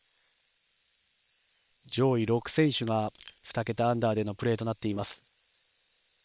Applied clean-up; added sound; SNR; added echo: neural separator model SepFormer WHAM!.